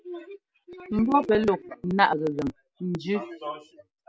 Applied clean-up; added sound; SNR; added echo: none; none; none; none.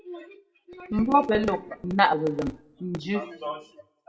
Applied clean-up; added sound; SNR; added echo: none; none; none; reverberation time 0.3 s.